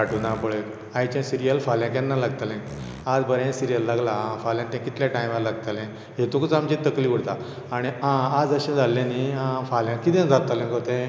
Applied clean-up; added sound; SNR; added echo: none; Fart; 15 dB; none.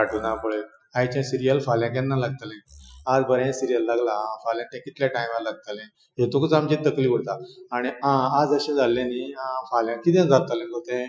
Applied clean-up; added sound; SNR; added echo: classical method Wiener filter.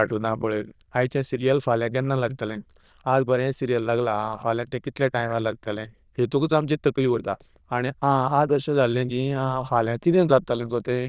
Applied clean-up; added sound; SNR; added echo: neural diffusion model UNIVERSE++.